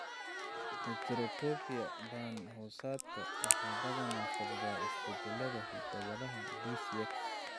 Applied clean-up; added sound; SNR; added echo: none; Crack + Crowd; -4 dB; none.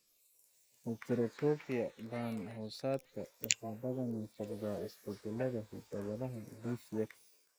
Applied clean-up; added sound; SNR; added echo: neural mask model Resemble Enhance denoiser.